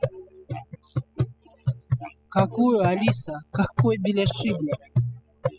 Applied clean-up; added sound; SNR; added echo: classical method spectral subtraction.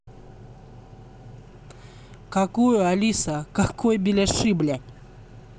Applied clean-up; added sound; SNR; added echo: none; none; none; none.